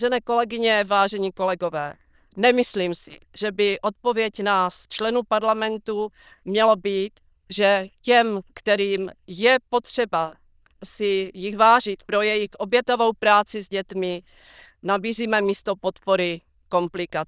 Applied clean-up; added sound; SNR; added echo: neural diffusion model UNIVERSE++.